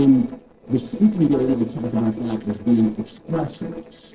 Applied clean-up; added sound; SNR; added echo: neural separator model SepFormer DNS4.